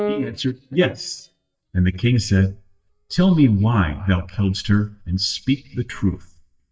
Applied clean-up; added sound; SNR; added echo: neural mask model DeepFilterNet 3.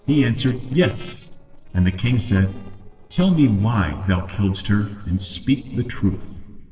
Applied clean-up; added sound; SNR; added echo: neural separator model SepFormer DNS4.